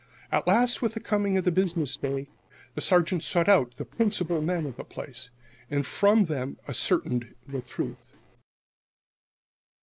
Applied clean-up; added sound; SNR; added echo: neural separator model SepFormer DNS4.